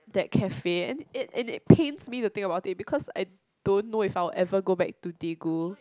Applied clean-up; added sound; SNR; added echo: none; none; none; none.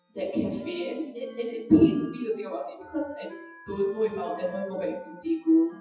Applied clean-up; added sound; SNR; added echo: classical method WPE with log-MMSE.